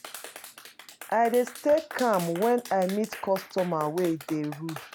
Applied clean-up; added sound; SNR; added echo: none; Clapping; 15 dB; none.